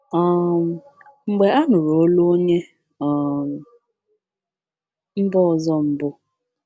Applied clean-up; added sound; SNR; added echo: none; none; none; none.